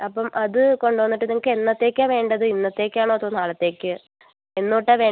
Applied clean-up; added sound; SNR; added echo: none; none; none; none.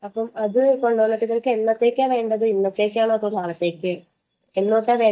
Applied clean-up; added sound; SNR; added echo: neural mask model DeepFilterNet 3.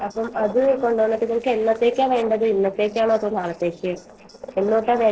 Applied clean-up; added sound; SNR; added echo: neural separator model SepFormer DNS4.